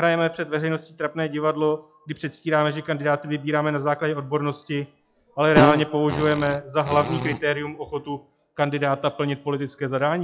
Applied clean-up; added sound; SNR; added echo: classical method log-MMSE.